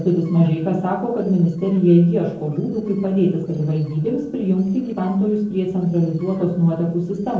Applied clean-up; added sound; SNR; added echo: neural separator model SepFormer DNS4.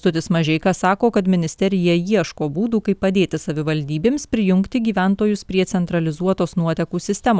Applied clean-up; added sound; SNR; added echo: none; none; none; none.